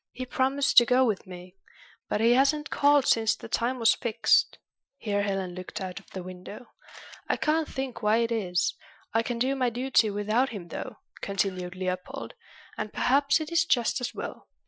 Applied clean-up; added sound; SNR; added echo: classical method Wiener filter.